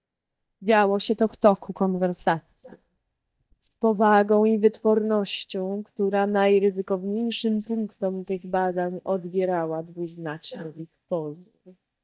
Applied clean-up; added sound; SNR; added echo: neural mask model DeepFilterNet 3.